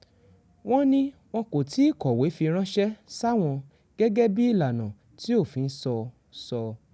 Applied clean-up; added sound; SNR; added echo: none; none; none; none.